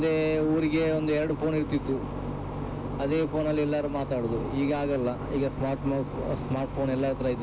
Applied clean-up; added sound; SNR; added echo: none; none; none; none.